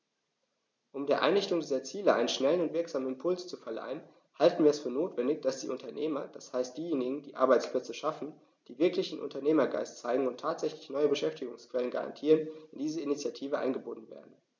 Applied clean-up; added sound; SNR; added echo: none; none; none; none.